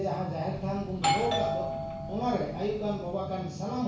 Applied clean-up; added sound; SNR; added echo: none; Doorbell; 2 dB; reverberation time 0.6 s.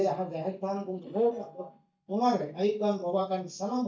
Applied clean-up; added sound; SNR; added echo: neural mask model DeepFilterNet 3.